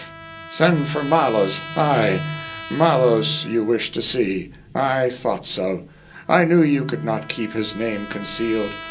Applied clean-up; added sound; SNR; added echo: none; Trumpet; 16 dB; reverberation time 0.2 s.